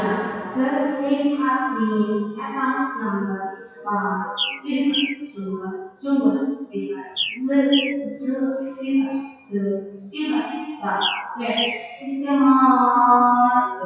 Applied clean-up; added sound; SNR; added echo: classical method WPE with log-MMSE.